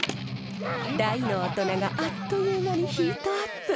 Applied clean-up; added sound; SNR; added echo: none; Strum; 6 dB; none.